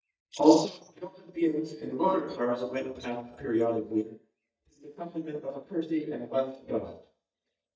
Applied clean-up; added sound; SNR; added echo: neural mask model DeepFilterNet 3.